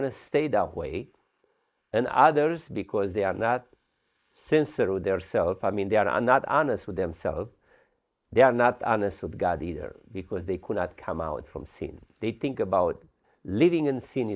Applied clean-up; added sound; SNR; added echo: neural mask model Resemble Enhance denoiser.